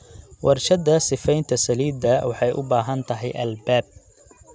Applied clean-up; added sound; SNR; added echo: none; none; none; none.